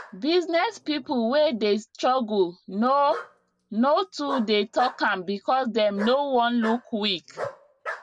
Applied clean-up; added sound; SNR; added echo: none; Bark; 16 dB; none.